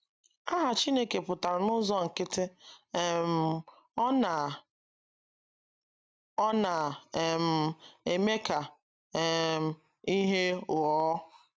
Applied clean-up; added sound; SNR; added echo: none; none; none; none.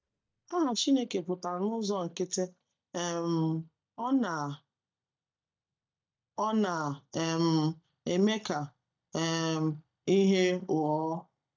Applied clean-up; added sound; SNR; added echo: neural mask model DeepFilterNet 3.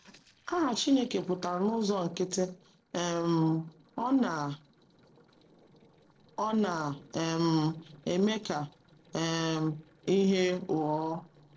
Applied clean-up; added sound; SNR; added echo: neural separator model SepFormer DNS4.